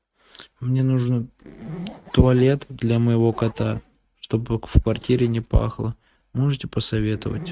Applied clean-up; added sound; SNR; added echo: neural mask model RNNoise.